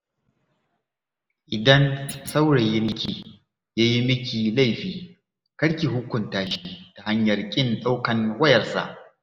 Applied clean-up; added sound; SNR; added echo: neural mask model Resemble Enhance denoiser.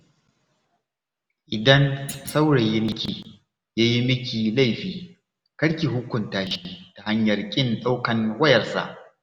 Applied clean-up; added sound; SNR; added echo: none; Thump, thud; 17 dB; none.